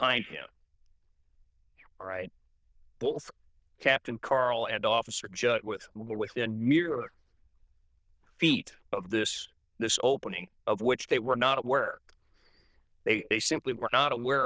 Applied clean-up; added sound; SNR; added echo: neural diffusion model UNIVERSE++.